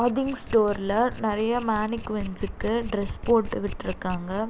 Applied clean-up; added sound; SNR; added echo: none; Domestic sounds, home sounds; 11 dB; none.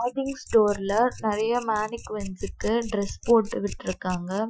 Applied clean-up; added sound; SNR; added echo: classical method Wiener filter.